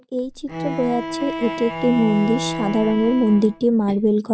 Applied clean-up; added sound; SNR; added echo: none; Bowed string instrument; 9 dB; none.